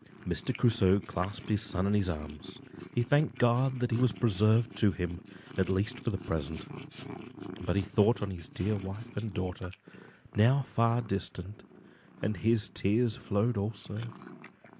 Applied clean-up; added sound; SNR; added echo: none; Purr; 16 dB; none.